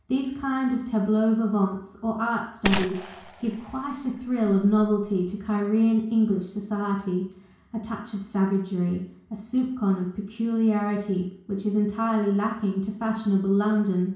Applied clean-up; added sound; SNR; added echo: none; Gunshot, gunfire; 8 dB; reverberation time 0.6 s.